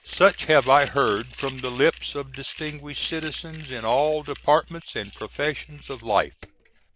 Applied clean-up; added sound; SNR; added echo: none; Crumpling, crinkling; 12 dB; none.